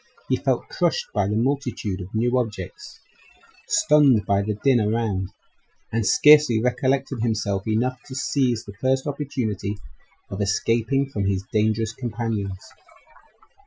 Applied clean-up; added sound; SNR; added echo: classical method Wiener filter.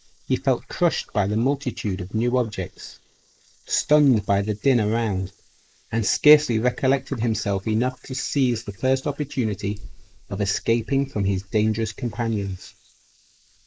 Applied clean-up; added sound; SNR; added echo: neural mask model Resemble Enhance denoiser.